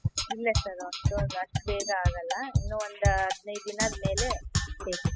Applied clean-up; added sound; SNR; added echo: classical method spectral subtraction.